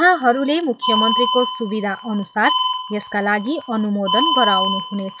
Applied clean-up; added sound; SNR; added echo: classical method log-MMSE.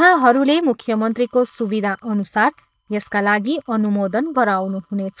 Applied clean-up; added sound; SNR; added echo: neural mask model DeepFilterNet 3.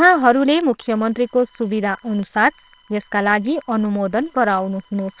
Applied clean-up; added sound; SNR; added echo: neural separator model SepFormer WHAM!.